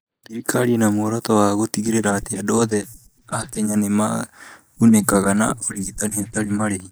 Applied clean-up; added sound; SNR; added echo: neural mask model DeepFilterNet 3.